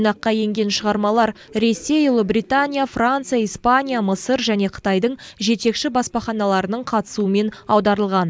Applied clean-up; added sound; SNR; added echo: none; none; none; none.